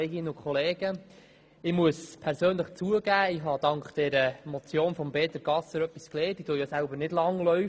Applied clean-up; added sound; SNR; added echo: none; none; none; none.